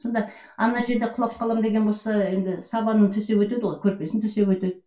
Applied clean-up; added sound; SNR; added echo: none; none; none; reverberation time 0.2 s.